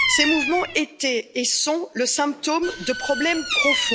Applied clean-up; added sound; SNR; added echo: none; Bird vocalization, bird call, bird song; 3 dB; none.